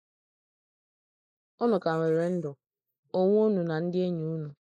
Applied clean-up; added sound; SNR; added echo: neural mask model Resemble Enhance denoiser.